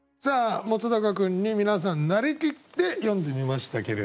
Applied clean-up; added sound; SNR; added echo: none; none; none; none.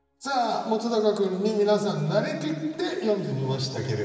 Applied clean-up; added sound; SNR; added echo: none; none; none; reverberation time 1.9 s.